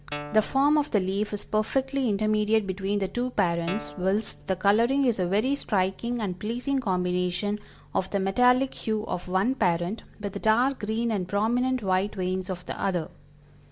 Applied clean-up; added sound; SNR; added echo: none; Guitar; 13 dB; none.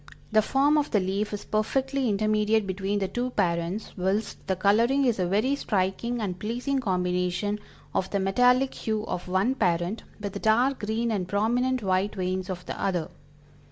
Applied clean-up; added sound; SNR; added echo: none; none; none; none.